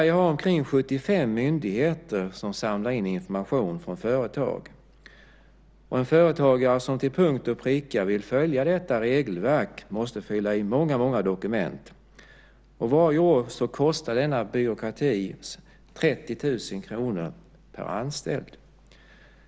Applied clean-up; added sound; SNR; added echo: none; none; none; none.